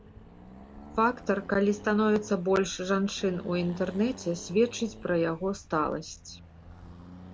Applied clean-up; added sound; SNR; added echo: none; Accelerating, revving, vroom; 18 dB; none.